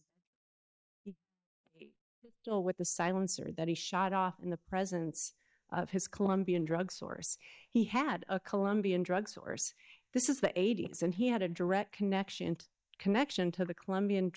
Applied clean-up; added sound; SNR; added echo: neural mask model DeepFilterNet 3.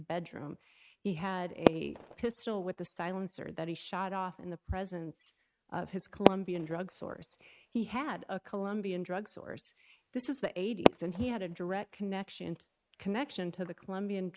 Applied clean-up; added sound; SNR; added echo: neural mask model RNNoise.